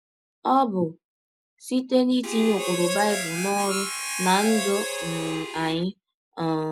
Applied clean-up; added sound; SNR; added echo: none; Harmonica; 5 dB; none.